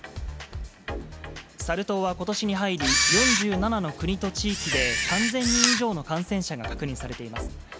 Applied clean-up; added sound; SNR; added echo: none; Camera; -2 dB; none.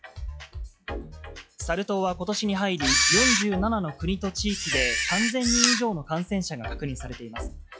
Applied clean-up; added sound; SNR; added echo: classical method log-MMSE.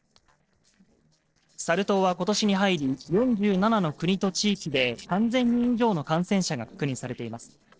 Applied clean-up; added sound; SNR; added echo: neural separator model SepFormer DNS4.